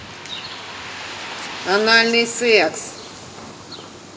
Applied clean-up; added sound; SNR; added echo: none; Bird; 12 dB; reverberation time 0.6 s.